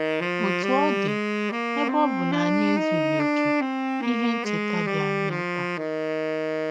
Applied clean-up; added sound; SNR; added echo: none; Wind instrument, woodwind instrument; -4 dB; none.